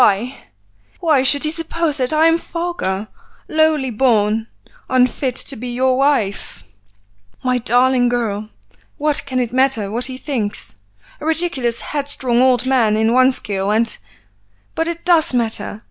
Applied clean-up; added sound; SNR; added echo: none; Tambourine; 12 dB; none.